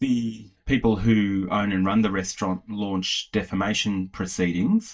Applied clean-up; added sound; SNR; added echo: neural mask model DeepFilterNet 3.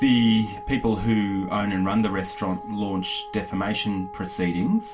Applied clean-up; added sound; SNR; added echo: none; Wind instrument, woodwind instrument; 14 dB; reverberation time 0.2 s.